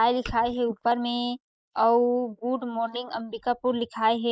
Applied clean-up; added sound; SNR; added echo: neural mask model Resemble Enhance denoiser.